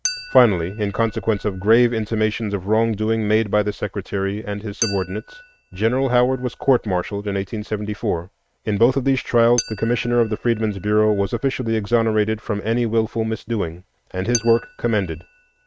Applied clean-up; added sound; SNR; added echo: neural mask model RNNoise.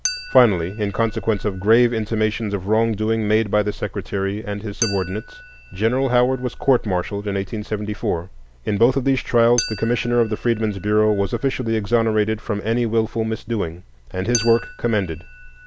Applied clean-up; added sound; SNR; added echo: none; Chink, clink; 16 dB; none.